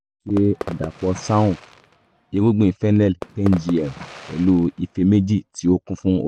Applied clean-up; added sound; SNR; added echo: none; Fireworks; 17 dB; none.